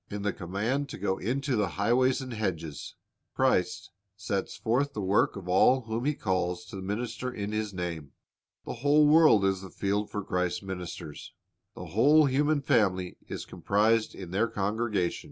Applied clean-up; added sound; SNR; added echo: none; none; none; none.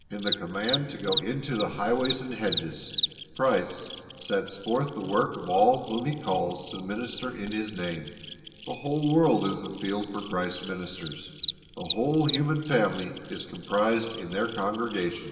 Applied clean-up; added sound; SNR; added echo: none; Cricket; 8 dB; reverberation time 2.9 s.